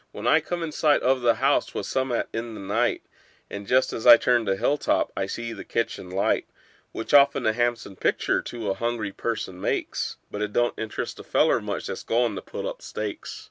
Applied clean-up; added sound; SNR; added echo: none; none; none; none.